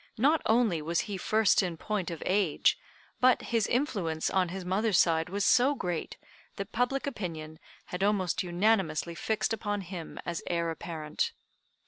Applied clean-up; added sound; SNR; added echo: none; none; none; none.